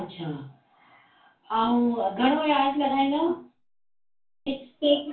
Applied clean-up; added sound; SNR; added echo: none; none; none; reverberation time 0.3 s.